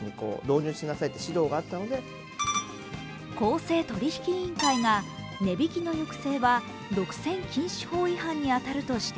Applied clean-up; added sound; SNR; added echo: none; none; none; none.